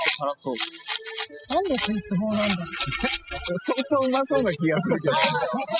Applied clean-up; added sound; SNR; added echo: classical method spectral subtraction.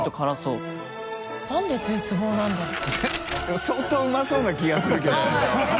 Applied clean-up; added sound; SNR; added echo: none; none; none; none.